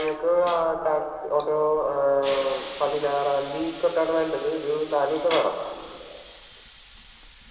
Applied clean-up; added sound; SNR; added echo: none; Hiss; 15 dB; reverberation time 2.5 s.